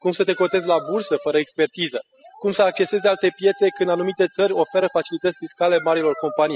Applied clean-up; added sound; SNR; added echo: classical method spectral subtraction.